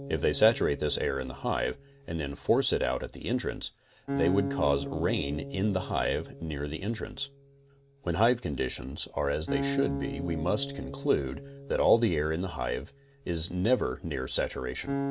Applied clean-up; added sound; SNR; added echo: none; Acoustic guitar; 9 dB; none.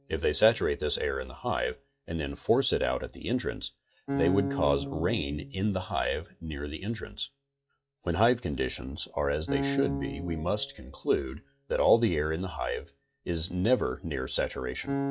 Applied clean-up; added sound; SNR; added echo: classical method log-MMSE.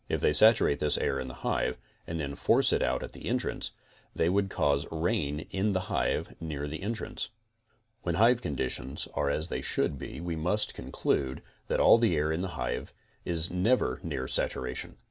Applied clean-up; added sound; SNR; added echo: none; none; none; none.